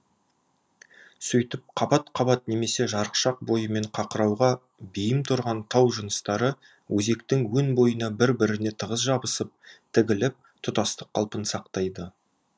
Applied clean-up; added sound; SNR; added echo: none; none; none; none.